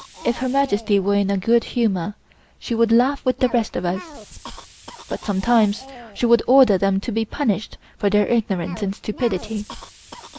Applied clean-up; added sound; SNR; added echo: none; Cough; 20 dB; none.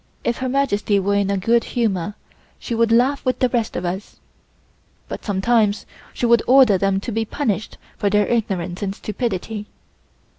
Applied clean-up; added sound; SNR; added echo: none; none; none; none.